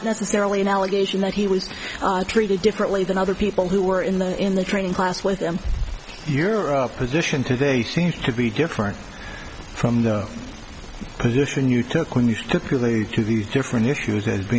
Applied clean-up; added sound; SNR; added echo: none; none; none; none.